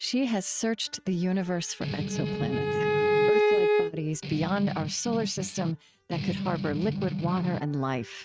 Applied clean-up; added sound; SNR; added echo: neural mask model RNNoise.